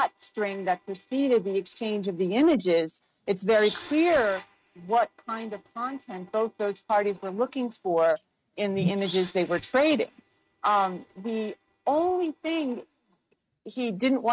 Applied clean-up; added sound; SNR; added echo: neural mask model RNNoise.